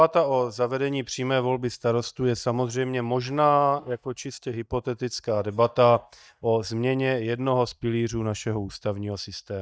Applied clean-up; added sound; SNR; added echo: neural mask model DeepFilterNet 3.